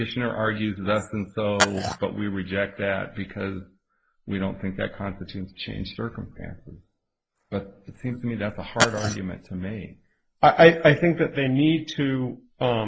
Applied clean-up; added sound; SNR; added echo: neural mask model Resemble Enhance denoiser.